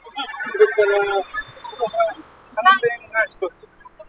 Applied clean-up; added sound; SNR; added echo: classical method spectral subtraction.